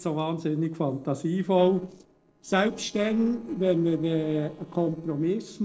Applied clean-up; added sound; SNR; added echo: neural separator model SepFormer DNS4.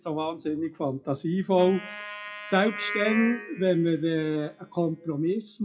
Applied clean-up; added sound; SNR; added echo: classical method WPE with log-MMSE.